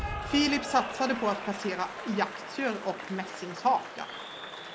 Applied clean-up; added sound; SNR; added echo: none; Applause / Cheering; 8 dB; none.